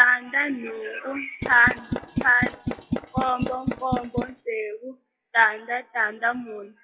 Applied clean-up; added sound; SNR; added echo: classical method WPE with log-MMSE.